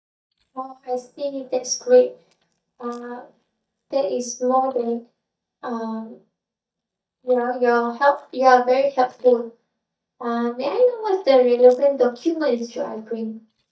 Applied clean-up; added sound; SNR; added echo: neural mask model DeepFilterNet 3.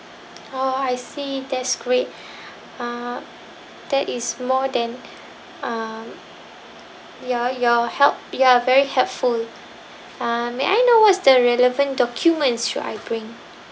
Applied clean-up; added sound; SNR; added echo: none; none; none; none.